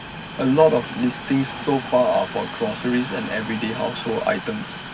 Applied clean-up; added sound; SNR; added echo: none; Train; 10 dB; reverberation time 0.4 s.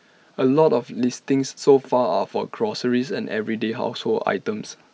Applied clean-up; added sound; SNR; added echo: none; none; none; none.